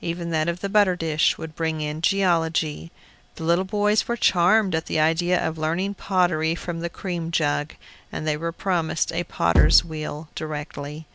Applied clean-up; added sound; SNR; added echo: none; Bass drum; -3 dB; none.